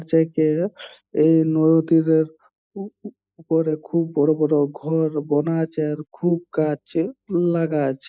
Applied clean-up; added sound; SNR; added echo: neural mask model Resemble Enhance denoiser.